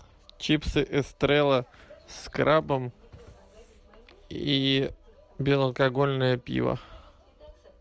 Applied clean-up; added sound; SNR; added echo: none; none; none; none.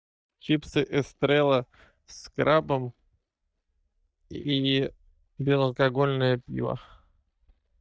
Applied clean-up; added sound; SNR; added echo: neural mask model DeepFilterNet 3.